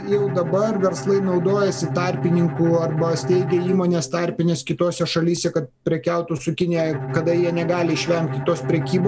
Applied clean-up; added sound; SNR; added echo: none; Bowed string instrument; 9 dB; none.